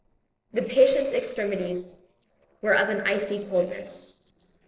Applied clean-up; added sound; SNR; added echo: neural separator model SepFormer DNS4.